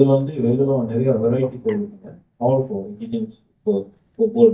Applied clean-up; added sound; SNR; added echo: neural mask model DeepFilterNet 3.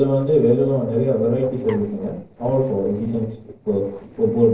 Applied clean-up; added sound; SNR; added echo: neural separator model SepFormer DNS4.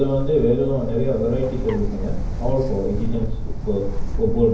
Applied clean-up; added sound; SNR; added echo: none; Bird; 2 dB; reverberation time 0.9 s.